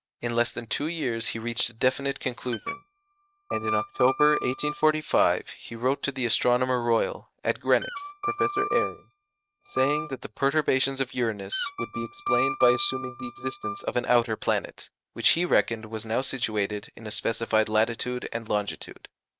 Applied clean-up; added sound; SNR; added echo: neural mask model RNNoise.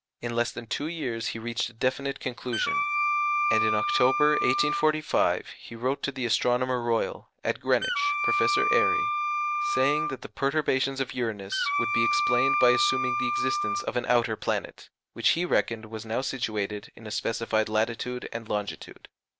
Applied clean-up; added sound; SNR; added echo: none; Wind instrument, woodwind instrument; -1 dB; none.